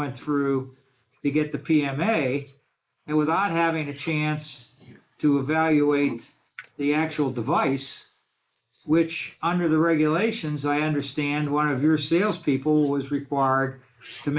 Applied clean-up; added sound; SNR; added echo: neural mask model Resemble Enhance denoiser.